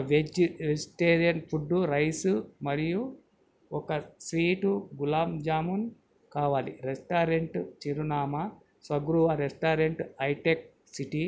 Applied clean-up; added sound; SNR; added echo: none; none; none; none.